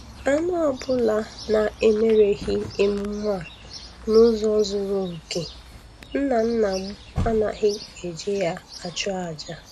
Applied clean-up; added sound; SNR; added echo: none; Chirp, tweet; 14 dB; none.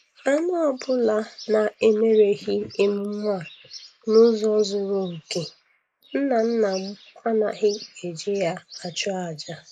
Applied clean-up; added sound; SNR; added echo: neural mask model Resemble Enhance denoiser.